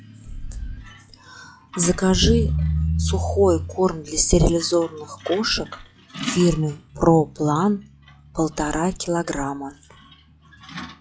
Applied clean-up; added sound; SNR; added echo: classical method log-MMSE.